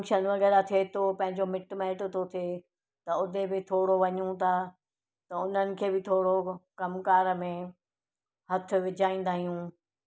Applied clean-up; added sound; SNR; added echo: none; none; none; none.